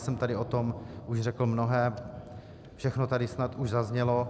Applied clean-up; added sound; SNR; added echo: none; Thunder; 14 dB; none.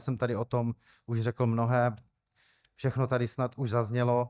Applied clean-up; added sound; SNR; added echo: neural mask model DeepFilterNet 3.